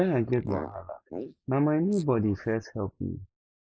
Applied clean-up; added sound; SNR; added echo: neural mask model Resemble Enhance denoiser.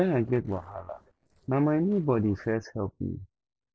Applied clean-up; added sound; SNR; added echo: neural separator model SepFormer DNS4.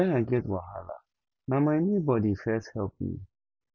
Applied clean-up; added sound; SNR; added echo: none; none; none; none.